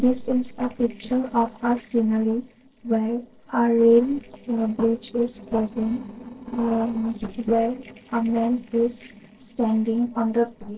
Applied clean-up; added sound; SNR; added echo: neural separator model SepFormer DNS4.